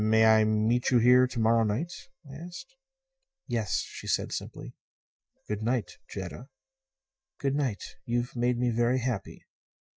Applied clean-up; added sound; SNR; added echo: neural mask model DeepFilterNet 3.